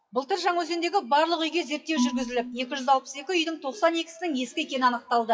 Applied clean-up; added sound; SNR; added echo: classical method WPE with log-MMSE.